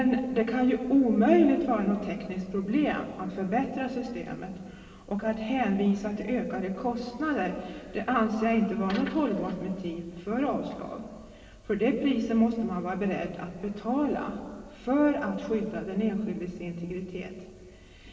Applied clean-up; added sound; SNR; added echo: none; none; none; reverberation time 2.0 s.